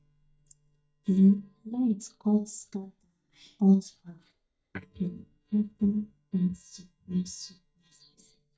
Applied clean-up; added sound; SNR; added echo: neural mask model DeepFilterNet 3.